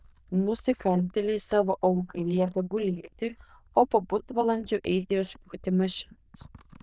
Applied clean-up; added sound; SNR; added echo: neural diffusion model UNIVERSE++.